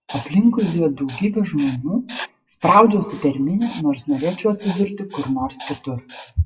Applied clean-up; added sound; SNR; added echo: classical method WPE with log-MMSE.